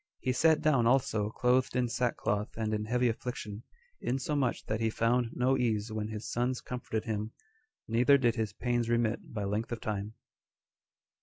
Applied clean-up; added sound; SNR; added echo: none; none; none; none.